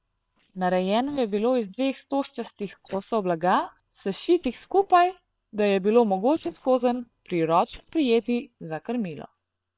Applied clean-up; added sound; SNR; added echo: neural separator model SepFormer WHAM!.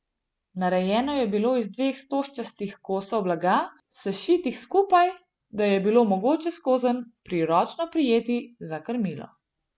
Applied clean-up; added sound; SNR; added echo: none; none; none; none.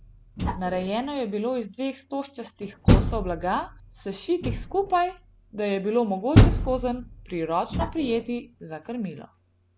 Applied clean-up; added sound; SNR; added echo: none; Door; -1 dB; none.